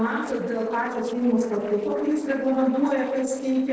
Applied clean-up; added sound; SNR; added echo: neural separator model SepFormer DNS4.